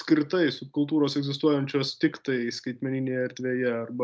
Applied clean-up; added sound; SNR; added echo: none; none; none; none.